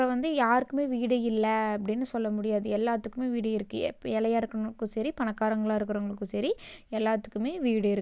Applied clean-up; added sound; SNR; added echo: none; none; none; none.